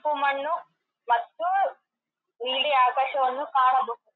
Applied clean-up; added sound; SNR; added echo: none; none; none; none.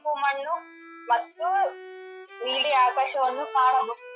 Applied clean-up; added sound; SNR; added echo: classical method log-MMSE.